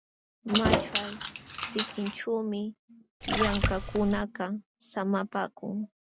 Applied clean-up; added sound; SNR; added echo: none; Keys jangling + Splash, splatter; -1 dB; none.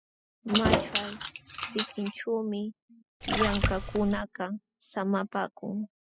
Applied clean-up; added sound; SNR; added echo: classical method spectral subtraction.